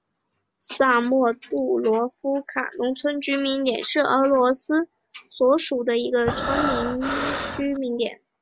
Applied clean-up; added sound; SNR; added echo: none; Breathing; 4 dB; none.